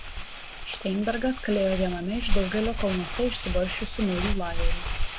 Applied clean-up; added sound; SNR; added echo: none; Crumpling, crinkling; 0 dB; none.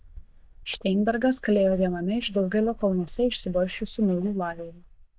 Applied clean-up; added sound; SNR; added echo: neural mask model DeepFilterNet 3.